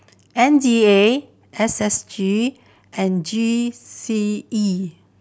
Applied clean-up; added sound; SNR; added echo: none; none; none; none.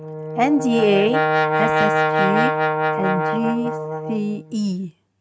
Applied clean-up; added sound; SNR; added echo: neural mask model RNNoise.